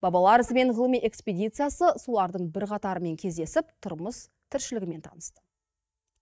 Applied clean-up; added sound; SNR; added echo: neural mask model DeepFilterNet 3.